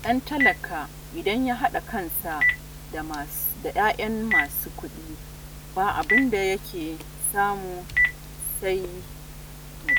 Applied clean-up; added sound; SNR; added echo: none; Telephone; 1 dB; none.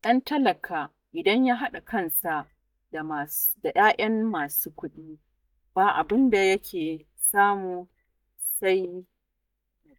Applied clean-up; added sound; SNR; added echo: neural mask model DeepFilterNet 3.